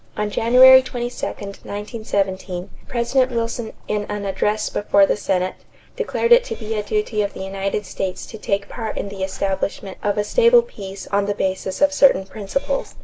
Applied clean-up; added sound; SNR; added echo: none; Meow / Purr; 11 dB; none.